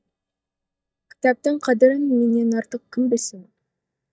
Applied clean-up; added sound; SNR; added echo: neural mask model DeepFilterNet 3.